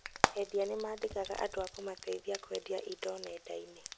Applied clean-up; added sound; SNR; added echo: none; Frying (food); 2 dB; none.